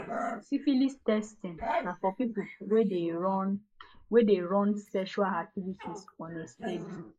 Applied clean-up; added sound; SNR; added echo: neural mask model Resemble Enhance denoiser.